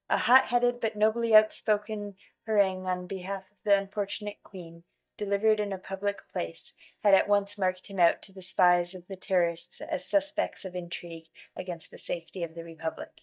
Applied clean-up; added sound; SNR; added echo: neural mask model DeepFilterNet 3.